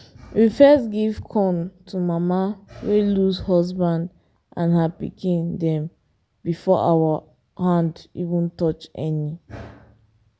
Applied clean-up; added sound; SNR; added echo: none; none; none; none.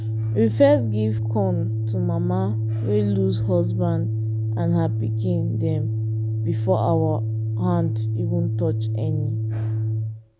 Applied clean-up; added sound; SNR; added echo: none; Organ; -2 dB; none.